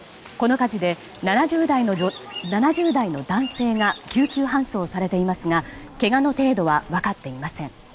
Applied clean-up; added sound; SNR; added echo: none; Bird vocalization, bird call, bird song; 16 dB; none.